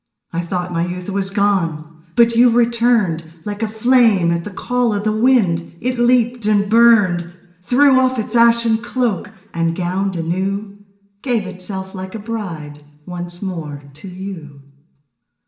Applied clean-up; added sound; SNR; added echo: none; none; none; reverberation time 0.8 s.